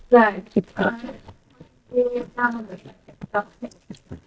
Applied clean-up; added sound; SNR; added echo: neural mask model DeepFilterNet 3.